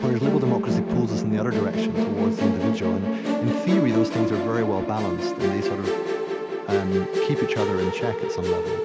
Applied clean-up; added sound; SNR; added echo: none; Musical instrument; -2 dB; none.